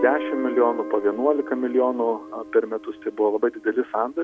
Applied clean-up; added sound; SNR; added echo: none; Guitar; 11 dB; none.